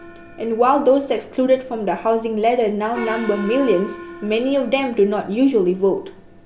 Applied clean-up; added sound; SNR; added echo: none; Gong; 17 dB; none.